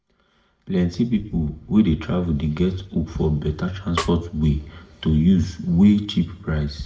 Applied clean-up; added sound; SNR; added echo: none; Snare drum; 12 dB; reverberation time 0.6 s.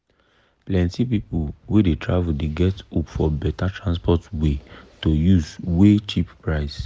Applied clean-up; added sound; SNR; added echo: none; none; none; none.